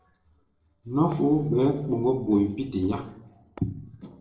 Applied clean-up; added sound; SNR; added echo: neural separator model SepFormer DNS4.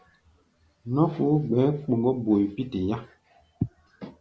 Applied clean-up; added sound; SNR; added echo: none; none; none; none.